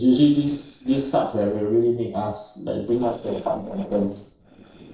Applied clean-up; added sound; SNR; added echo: neural separator model SepFormer DNS4.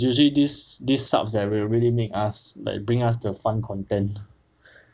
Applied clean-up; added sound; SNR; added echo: none; none; none; none.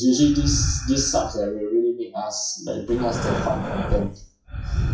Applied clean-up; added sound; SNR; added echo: classical method WPE with log-MMSE.